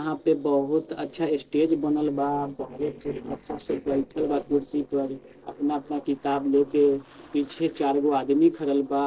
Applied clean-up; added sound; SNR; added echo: neural separator model SepFormer DNS4.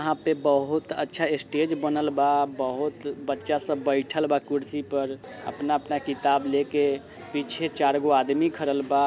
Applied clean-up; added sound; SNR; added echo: none; none; none; none.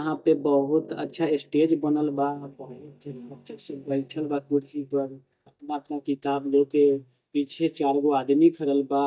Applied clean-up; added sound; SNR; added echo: neural mask model DeepFilterNet 3.